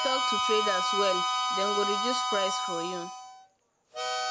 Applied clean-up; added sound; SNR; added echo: none; Harmonica; -4 dB; none.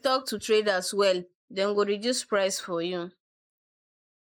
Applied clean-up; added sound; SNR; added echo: neural mask model Resemble Enhance denoiser.